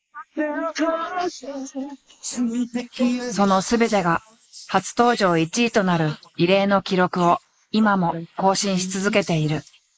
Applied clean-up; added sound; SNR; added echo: neural mask model Resemble Enhance denoiser.